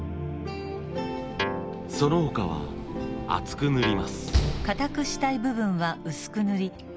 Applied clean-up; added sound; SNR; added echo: none; Slam + Guitar; 6 dB; none.